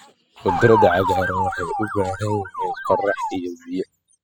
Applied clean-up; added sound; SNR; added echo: classical method spectral subtraction.